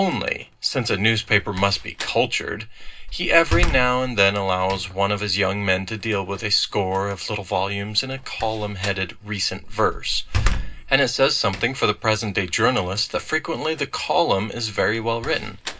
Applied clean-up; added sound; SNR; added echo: none; Slam; 8 dB; reverberation time 0.2 s.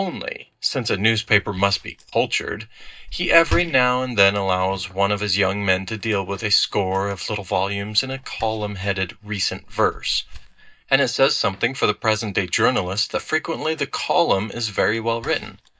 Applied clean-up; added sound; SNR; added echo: neural mask model DeepFilterNet 3.